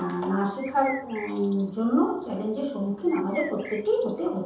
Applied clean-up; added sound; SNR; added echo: none; Bird; 15 dB; reverberation time 0.8 s.